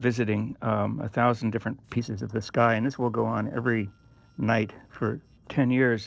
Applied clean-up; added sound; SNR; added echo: neural separator model SepFormer DNS4.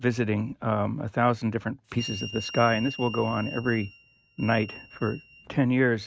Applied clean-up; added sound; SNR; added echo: neural mask model RNNoise.